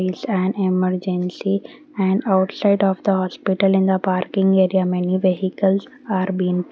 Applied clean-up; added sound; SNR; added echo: none; none; none; none.